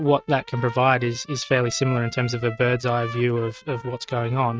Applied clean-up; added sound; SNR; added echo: neural mask model RNNoise.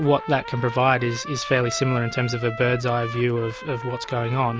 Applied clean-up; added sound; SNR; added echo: none; Trumpet; 12 dB; none.